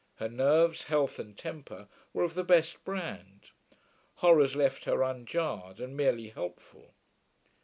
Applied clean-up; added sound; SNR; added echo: none; none; none; none.